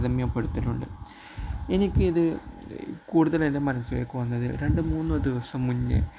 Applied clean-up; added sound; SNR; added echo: none; none; none; none.